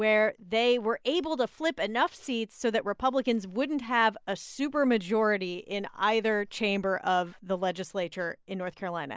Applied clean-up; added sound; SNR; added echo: none; none; none; none.